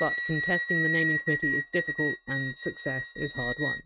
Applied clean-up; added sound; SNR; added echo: neural mask model RNNoise.